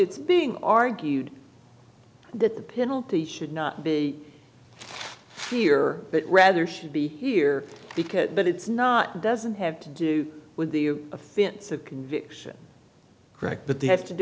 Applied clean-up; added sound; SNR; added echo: none; none; none; none.